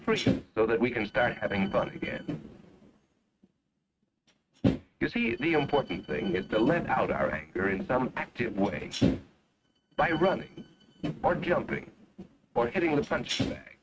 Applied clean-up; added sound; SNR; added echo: neural mask model RNNoise.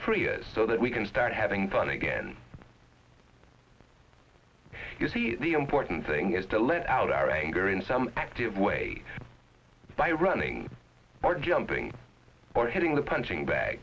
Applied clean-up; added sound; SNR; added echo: none; none; none; none.